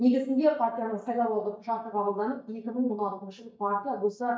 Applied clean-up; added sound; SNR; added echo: neural mask model DeepFilterNet 3.